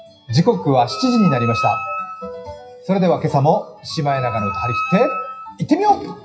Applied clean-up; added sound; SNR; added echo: classical method WPE with log-MMSE.